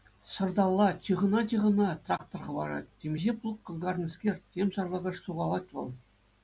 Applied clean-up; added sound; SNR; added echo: none; none; none; none.